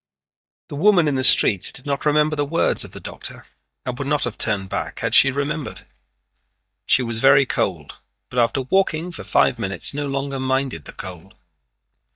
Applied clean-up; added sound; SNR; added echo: neural mask model DeepFilterNet 3.